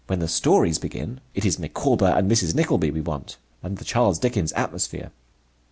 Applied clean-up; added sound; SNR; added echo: none; none; none; none.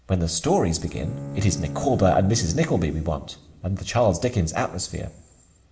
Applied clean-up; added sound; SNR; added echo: none; Bowed string instrument; 12 dB; reverberation time 1.6 s.